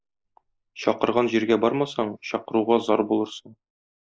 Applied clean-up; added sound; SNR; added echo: neural mask model Resemble Enhance denoiser.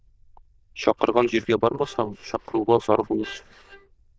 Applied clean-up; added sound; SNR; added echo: neural diffusion model UNIVERSE++.